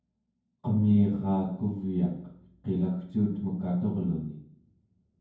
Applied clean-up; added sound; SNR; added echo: none; none; none; reverberation time 0.9 s.